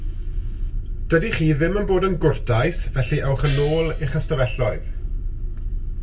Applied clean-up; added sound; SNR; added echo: none; Gong; 18 dB; reverberation time 0.2 s.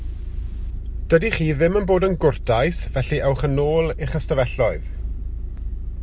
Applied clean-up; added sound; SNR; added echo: none; none; none; none.